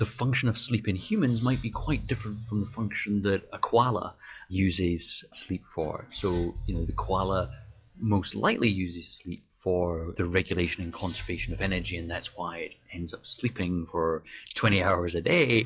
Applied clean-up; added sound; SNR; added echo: classical method log-MMSE.